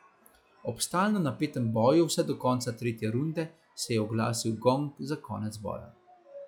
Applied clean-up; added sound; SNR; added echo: classical method log-MMSE.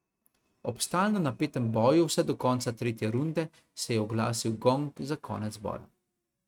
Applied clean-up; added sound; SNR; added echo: neural mask model RNNoise.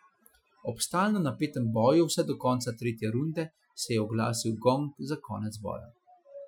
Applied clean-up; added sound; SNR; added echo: classical method Wiener filter.